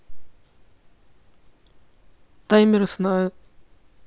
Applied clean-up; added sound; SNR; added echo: none; none; none; none.